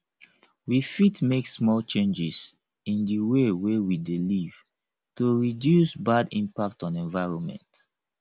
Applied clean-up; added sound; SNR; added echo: none; none; none; none.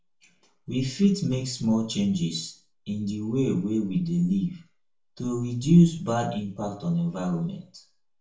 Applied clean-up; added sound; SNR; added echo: none; none; none; reverberation time 0.4 s.